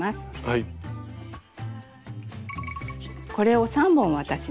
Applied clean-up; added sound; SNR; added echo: none; none; none; none.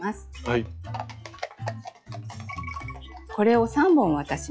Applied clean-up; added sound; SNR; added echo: classical method log-MMSE.